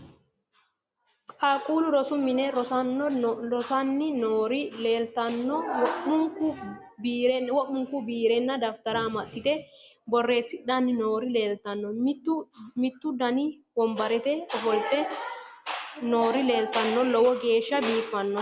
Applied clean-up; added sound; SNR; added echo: none; none; none; none.